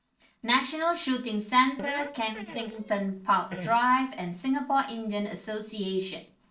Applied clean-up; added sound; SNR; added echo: neural separator model SepFormer DNS4.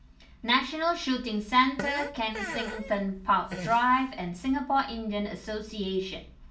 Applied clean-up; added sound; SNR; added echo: none; Fart; 11 dB; reverberation time 0.3 s.